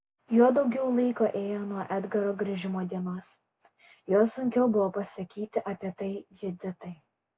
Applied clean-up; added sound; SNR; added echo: none; none; none; none.